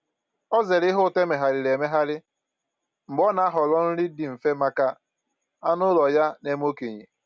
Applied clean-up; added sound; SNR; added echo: none; none; none; none.